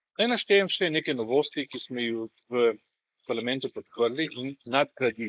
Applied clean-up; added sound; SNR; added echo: neural mask model Resemble Enhance denoiser.